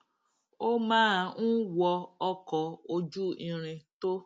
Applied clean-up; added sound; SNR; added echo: none; none; none; none.